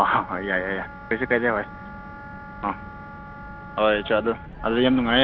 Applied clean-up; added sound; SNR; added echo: none; Car + Wind instrument, woodwind instrument; 13 dB; none.